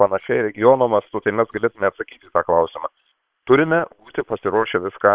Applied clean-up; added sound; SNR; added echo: neural separator model SepFormer WHAM!.